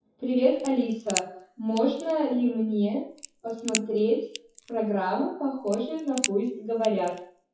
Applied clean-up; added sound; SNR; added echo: classical method WPE with log-MMSE.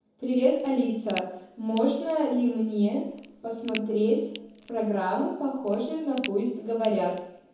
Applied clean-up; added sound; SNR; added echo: none; Crack; 12 dB; reverberation time 0.9 s.